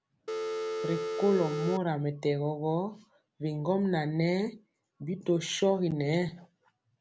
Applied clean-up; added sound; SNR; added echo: none; Telephone; 2 dB; none.